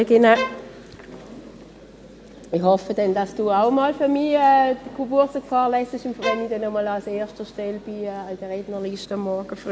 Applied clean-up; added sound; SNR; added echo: none; Bowed string instrument; 9 dB; none.